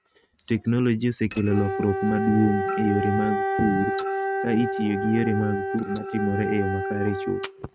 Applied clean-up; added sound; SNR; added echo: neural mask model RNNoise.